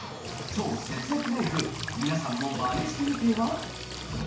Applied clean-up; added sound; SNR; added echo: none; Cricket / Water; 8 dB; reverberation time 0.6 s.